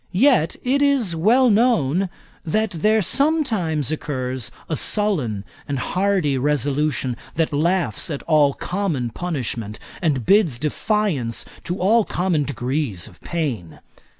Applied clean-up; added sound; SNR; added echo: none; none; none; none.